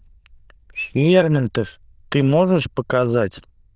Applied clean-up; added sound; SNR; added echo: neural diffusion model UNIVERSE++.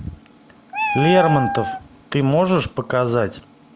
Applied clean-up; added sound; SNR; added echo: none; Meow; 6 dB; none.